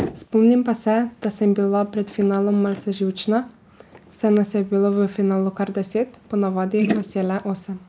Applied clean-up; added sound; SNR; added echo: neural mask model Resemble Enhance denoiser.